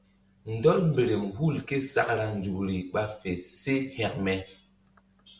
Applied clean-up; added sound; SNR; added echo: none; none; none; none.